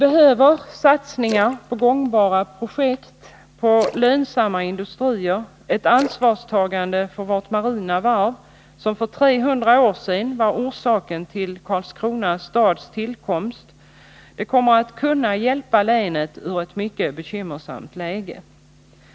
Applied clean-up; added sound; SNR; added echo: none; Splash, splatter; 20 dB; none.